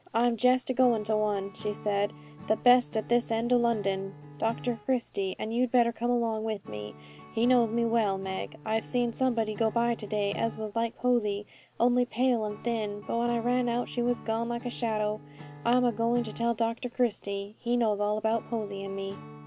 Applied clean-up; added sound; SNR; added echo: none; Acoustic guitar / Strum; 19 dB; none.